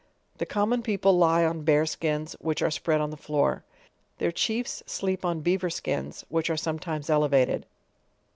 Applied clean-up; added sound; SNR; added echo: none; none; none; none.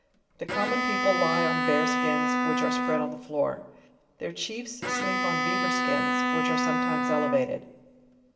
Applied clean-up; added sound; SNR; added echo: none; Bowed string instrument; -3 dB; reverberation time 1.5 s.